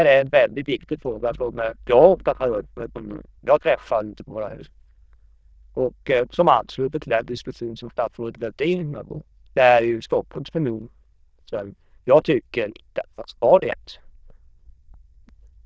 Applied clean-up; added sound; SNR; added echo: neural diffusion model UNIVERSE++.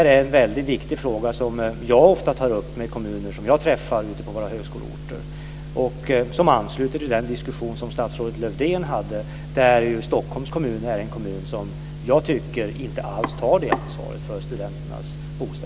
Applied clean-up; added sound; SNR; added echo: none; none; none; none.